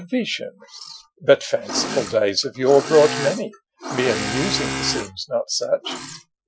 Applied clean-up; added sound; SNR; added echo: classical method Wiener filter.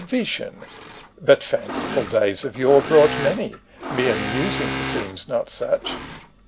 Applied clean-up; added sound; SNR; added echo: none; Engine / Mechanisms; 8 dB; none.